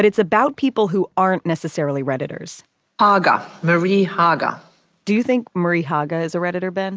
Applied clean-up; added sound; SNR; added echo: none; none; none; none.